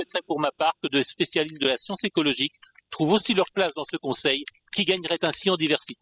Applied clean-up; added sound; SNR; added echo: classical method spectral subtraction.